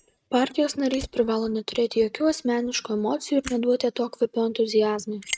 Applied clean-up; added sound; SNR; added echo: neural mask model RNNoise.